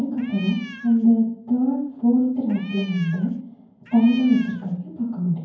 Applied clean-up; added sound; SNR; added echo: none; Cat; 19 dB; reverberation time 0.9 s.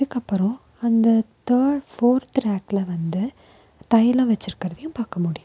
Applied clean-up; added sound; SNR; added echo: none; none; none; none.